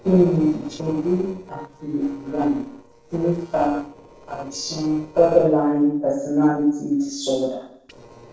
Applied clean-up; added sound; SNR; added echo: neural separator model SepFormer DNS4.